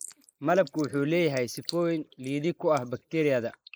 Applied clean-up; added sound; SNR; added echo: neural mask model Resemble Enhance denoiser.